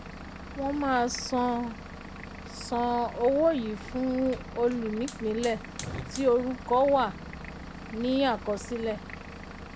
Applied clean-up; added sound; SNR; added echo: none; Hiss / Fire + Engine / Vehicle; 12 dB; none.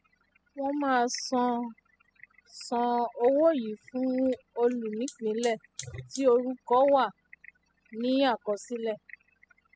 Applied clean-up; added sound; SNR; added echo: classical method spectral subtraction.